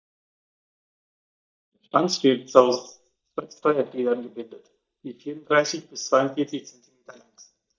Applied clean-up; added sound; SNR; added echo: neural mask model DeepFilterNet 3.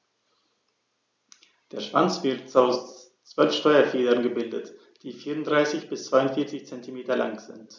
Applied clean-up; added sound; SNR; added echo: none; none; none; none.